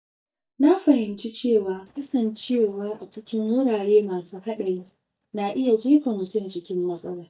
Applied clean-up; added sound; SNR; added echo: neural mask model DeepFilterNet 3.